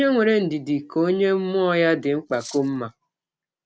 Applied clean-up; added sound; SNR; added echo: none; Cutlery, silverware; 20 dB; none.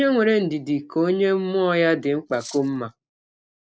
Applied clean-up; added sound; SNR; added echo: neural mask model Resemble Enhance denoiser.